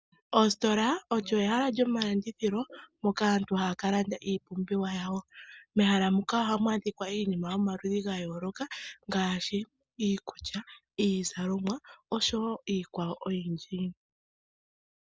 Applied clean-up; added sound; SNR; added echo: none; none; none; none.